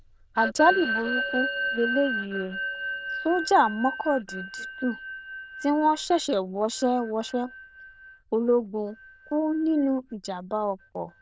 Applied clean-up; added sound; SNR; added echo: neural diffusion model UNIVERSE++.